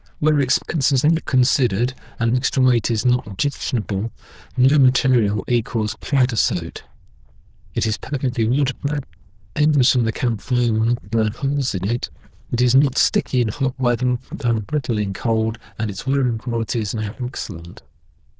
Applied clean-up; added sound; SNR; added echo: neural diffusion model UNIVERSE++.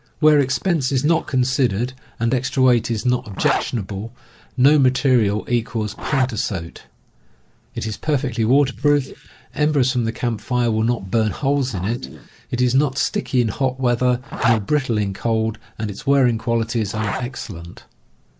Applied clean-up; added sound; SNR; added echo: neural mask model Resemble Enhance denoiser.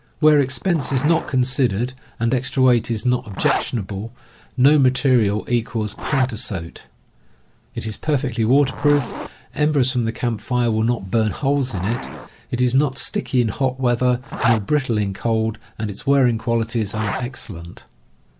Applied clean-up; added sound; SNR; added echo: none; Zipper (clothing); 14 dB; none.